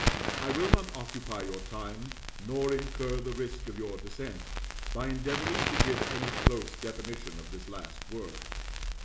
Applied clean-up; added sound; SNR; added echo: none; Crackle; -3 dB; reverberation time 1.5 s.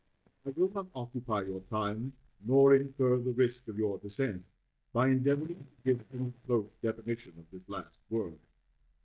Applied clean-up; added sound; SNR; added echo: neural mask model DeepFilterNet 3.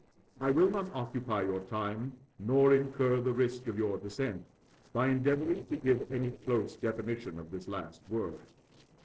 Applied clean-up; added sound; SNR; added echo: neural separator model SepFormer DNS4.